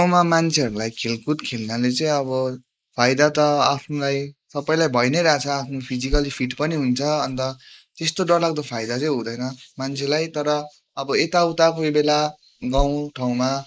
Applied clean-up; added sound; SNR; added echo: neural mask model Resemble Enhance denoiser.